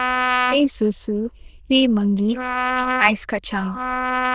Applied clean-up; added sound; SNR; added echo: neural diffusion model UNIVERSE++.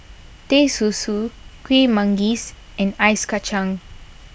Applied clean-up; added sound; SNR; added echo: none; none; none; none.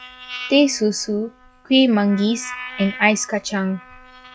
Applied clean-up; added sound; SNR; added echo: classical method log-MMSE.